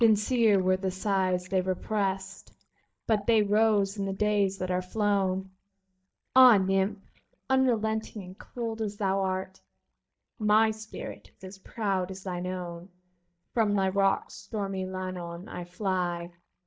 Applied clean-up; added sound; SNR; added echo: neural mask model DeepFilterNet 3.